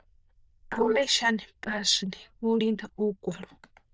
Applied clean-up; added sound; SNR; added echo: neural diffusion model UNIVERSE++.